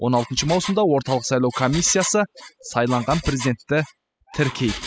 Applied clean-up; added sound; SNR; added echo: classical method spectral subtraction.